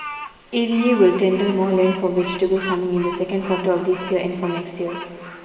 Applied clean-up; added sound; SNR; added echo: none; Bird vocalization, bird call, bird song; 13 dB; reverberation time 2.7 s.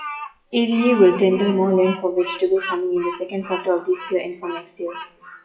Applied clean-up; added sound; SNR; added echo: classical method WPE with log-MMSE.